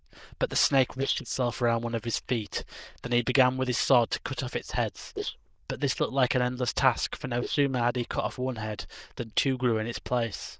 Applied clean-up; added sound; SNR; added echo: neural diffusion model UNIVERSE++.